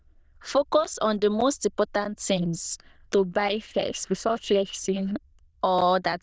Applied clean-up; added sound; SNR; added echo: neural diffusion model UNIVERSE++.